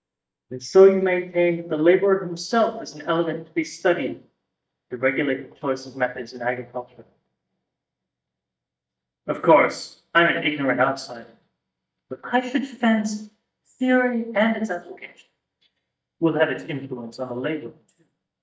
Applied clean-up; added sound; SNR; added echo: neural mask model DeepFilterNet 3.